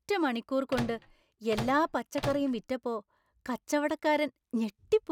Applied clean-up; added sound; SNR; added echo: none; Microwave oven; 9 dB; none.